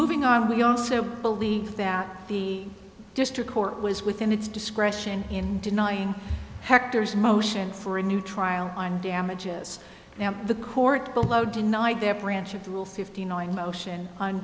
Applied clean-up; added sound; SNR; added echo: none; none; none; none.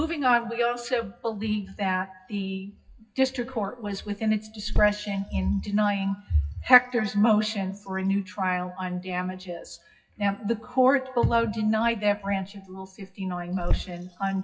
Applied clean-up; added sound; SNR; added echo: classical method WPE with log-MMSE.